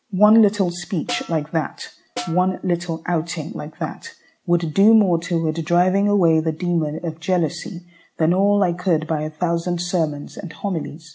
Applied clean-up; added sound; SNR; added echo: none; Snare drum; 15 dB; none.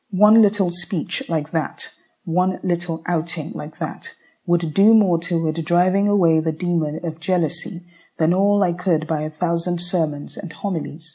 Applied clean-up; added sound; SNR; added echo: none; none; none; none.